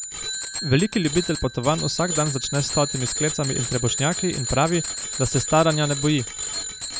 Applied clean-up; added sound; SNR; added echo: none; Bicycle bell; 5 dB; none.